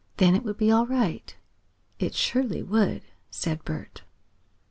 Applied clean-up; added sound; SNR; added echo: none; none; none; none.